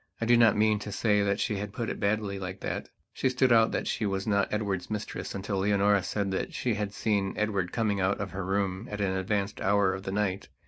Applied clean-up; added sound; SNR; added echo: none; none; none; none.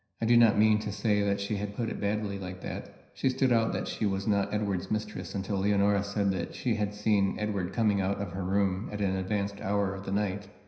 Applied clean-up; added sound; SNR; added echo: none; none; none; reverberation time 0.9 s.